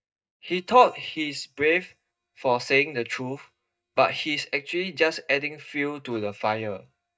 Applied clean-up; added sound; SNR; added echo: neural mask model DeepFilterNet 3.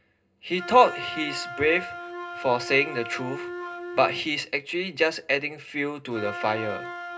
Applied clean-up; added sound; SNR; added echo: none; Wind instrument, woodwind instrument; 11 dB; reverberation time 0.2 s.